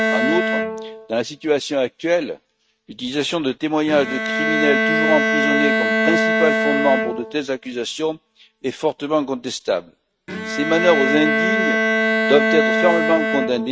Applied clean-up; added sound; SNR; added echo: neural mask model RNNoise.